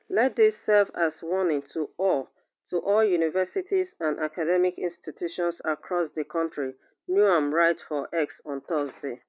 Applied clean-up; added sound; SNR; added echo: none; none; none; none.